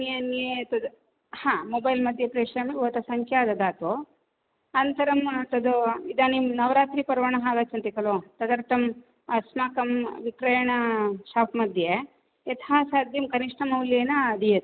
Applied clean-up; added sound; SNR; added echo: none; none; none; none.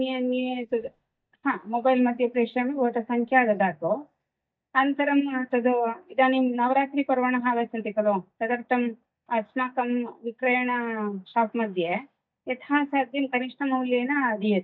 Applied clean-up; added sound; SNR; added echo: neural mask model DeepFilterNet 3.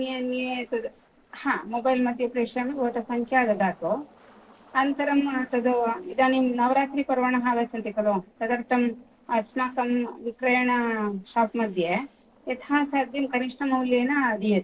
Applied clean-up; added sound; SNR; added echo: neural separator model SepFormer DNS4.